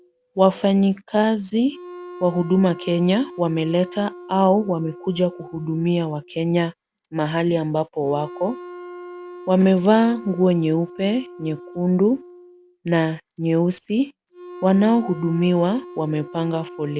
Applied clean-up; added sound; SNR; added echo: none; Wind instrument, woodwind instrument; 18 dB; none.